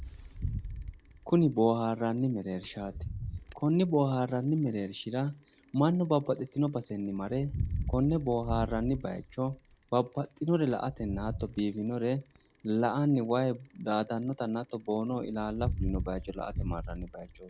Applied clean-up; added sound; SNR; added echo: none; Bicycle; 9 dB; none.